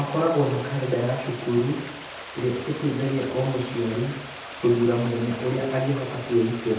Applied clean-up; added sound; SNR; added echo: none; Stream; 12 dB; reverberation time 0.8 s.